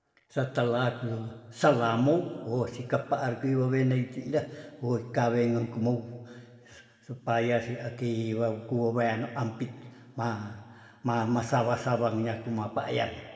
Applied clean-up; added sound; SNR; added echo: none; none; none; reverberation time 1.4 s.